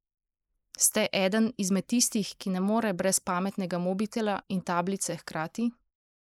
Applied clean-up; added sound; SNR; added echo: neural mask model Resemble Enhance denoiser.